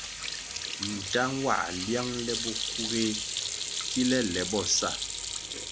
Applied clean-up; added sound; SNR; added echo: none; Sink (filling or washing) / Hands; 3 dB; none.